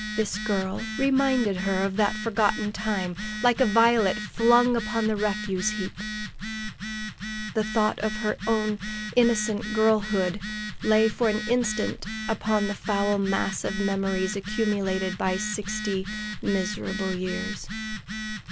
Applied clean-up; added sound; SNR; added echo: none; Telephone; 7 dB; none.